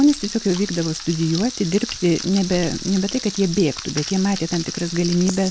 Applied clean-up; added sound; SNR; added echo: none; Frying (food); 11 dB; none.